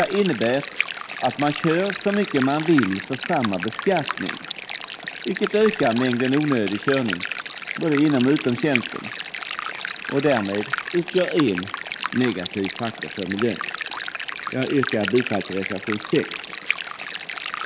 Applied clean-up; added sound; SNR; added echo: none; Stream; 7 dB; none.